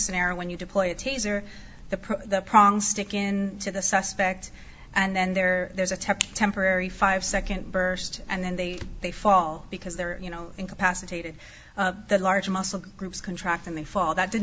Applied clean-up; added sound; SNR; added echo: none; Thunder / Rain; 16 dB; none.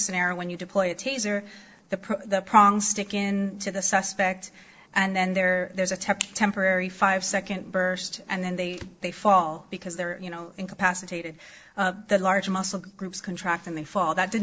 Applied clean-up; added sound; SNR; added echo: neural separator model SepFormer DNS4.